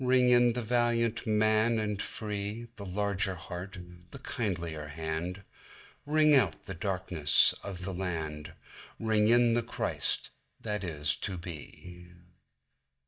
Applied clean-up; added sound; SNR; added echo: neural mask model DeepFilterNet 3.